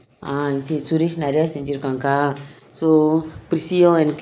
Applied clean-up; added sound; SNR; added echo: neural mask model Resemble Enhance denoiser.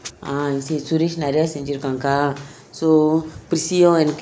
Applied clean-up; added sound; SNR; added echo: none; none; none; none.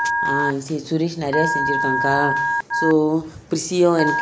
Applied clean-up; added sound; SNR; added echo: none; Telephone; 2 dB; none.